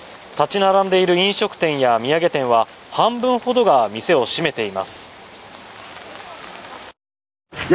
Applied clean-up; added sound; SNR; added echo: none; none; none; none.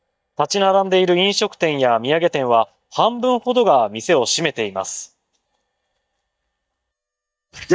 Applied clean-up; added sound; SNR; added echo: neural mask model DeepFilterNet 3.